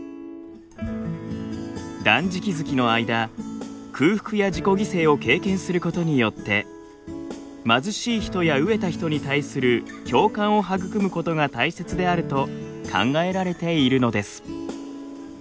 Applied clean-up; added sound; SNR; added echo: none; none; none; none.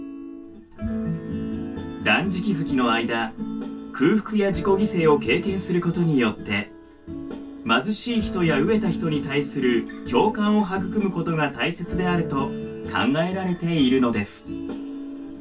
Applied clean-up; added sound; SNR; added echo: none; none; none; reverberation time 0.2 s.